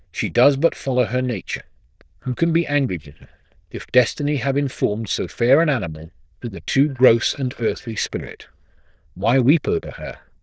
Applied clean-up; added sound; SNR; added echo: neural diffusion model UNIVERSE++.